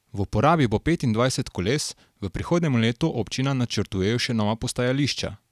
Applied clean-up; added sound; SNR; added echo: none; none; none; none.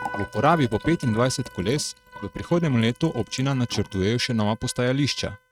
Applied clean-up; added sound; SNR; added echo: neural mask model RNNoise.